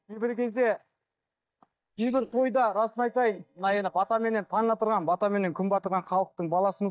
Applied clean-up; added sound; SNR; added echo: neural mask model DeepFilterNet 3.